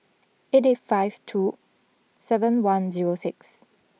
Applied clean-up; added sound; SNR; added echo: none; none; none; none.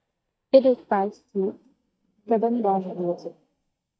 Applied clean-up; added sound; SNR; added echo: neural mask model DeepFilterNet 3.